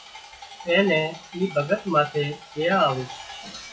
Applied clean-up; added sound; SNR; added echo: classical method WPE with log-MMSE.